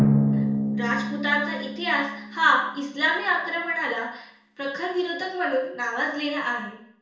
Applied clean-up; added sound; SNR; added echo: none; Drum; 2 dB; reverberation time 0.5 s.